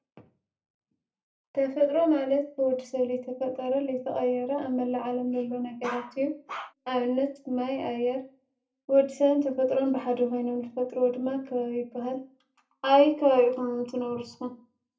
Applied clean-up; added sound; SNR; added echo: none; Bark; 12 dB; reverberation time 0.3 s.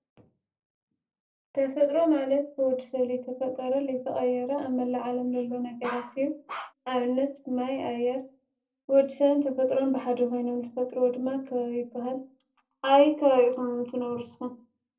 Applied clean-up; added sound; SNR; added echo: neural separator model SepFormer DNS4.